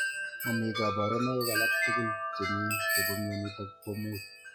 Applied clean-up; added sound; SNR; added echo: classical method log-MMSE.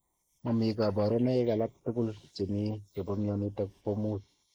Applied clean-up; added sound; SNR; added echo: neural mask model Resemble Enhance denoiser.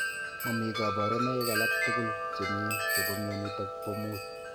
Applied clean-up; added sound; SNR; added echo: none; Wind chime; -3 dB; none.